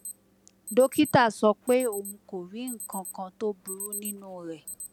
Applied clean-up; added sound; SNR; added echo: none; Alarm; 14 dB; none.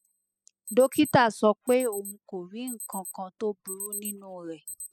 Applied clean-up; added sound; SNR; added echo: classical method spectral subtraction.